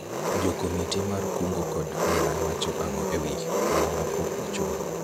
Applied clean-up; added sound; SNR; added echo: none; Engine; -4 dB; none.